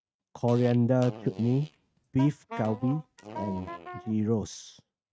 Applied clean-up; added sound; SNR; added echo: neural mask model RNNoise.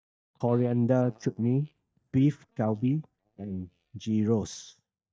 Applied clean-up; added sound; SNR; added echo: neural mask model DeepFilterNet 3.